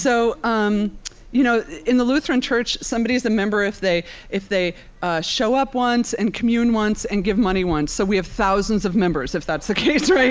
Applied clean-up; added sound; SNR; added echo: none; Bird; 18 dB; none.